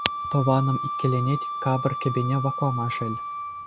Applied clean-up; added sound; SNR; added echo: none; Wind instrument, woodwind instrument; 5 dB; none.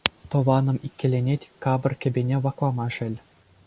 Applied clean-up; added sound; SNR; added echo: none; none; none; none.